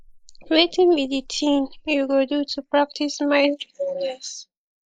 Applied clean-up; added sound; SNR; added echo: neural mask model Resemble Enhance denoiser.